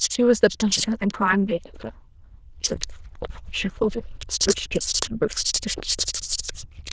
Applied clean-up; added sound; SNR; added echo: neural diffusion model UNIVERSE++.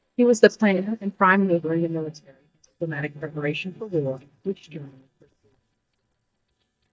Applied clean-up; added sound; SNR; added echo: neural mask model DeepFilterNet 3.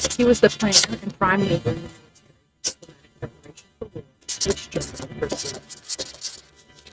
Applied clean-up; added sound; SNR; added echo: neural mask model RNNoise.